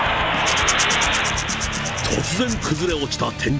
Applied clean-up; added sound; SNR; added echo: none; Rattle / Rattle (instrument); 9 dB; none.